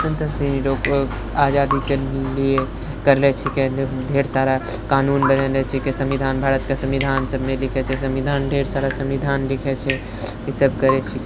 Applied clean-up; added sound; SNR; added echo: none; Drip; 13 dB; none.